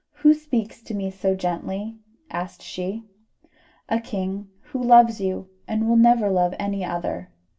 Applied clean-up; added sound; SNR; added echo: none; none; none; reverberation time 0.1 s.